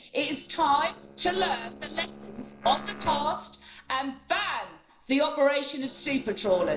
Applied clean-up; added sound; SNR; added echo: neural separator model SepFormer DNS4.